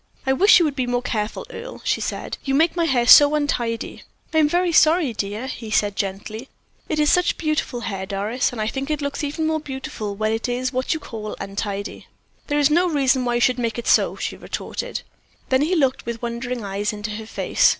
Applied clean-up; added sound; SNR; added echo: none; none; none; none.